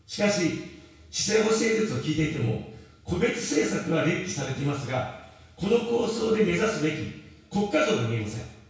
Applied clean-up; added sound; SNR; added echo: none; none; none; reverberation time 0.6 s.